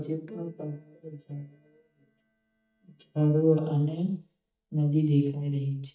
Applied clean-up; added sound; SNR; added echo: neural mask model DeepFilterNet 3.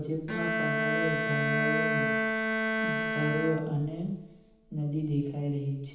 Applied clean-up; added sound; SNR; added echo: none; Bowed string instrument; -1 dB; reverberation time 0.9 s.